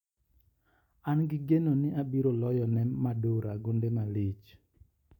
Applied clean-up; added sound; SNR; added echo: none; none; none; none.